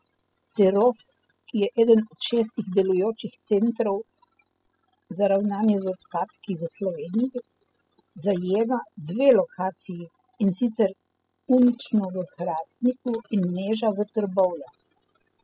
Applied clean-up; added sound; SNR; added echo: classical method spectral subtraction.